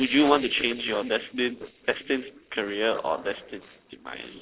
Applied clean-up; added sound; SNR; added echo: neural separator model SepFormer DNS4.